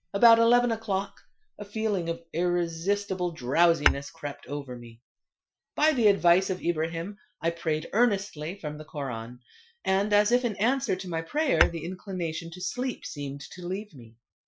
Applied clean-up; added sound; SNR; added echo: classical method Wiener filter.